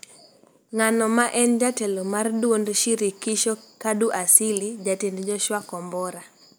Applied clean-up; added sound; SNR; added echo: none; none; none; none.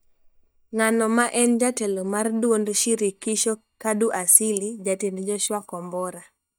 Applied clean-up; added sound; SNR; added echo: neural mask model DeepFilterNet 3.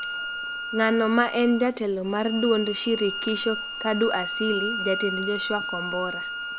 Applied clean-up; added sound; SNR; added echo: none; Bowed string instrument; 6 dB; none.